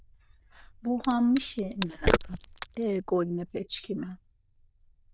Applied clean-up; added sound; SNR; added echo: neural diffusion model UNIVERSE++.